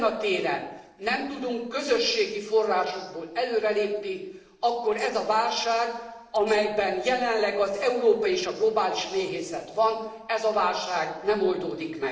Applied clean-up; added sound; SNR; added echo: neural separator model SepFormer DNS4.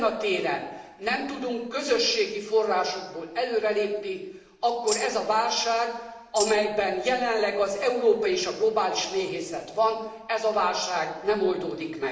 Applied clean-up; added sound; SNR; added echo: none; Tambourine; 9 dB; reverberation time 1.2 s.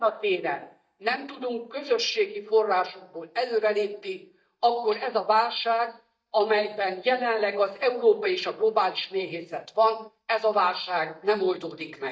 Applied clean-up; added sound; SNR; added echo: neural mask model DeepFilterNet 3.